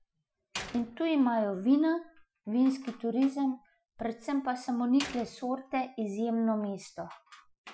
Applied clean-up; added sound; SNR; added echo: classical method Wiener filter.